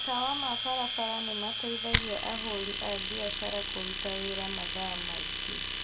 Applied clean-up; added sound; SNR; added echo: none; Domestic sounds, home sounds; -5 dB; none.